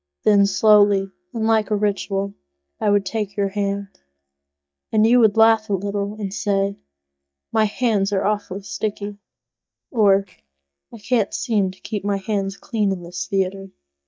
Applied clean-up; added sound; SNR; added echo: neural mask model DeepFilterNet 3.